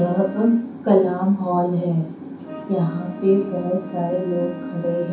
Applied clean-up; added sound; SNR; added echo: none; Wind instrument, woodwind instrument; 19 dB; reverberation time 0.6 s.